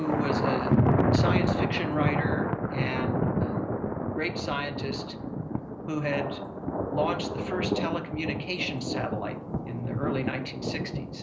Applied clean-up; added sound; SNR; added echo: none; Thunder; -5 dB; reverberation time 0.5 s.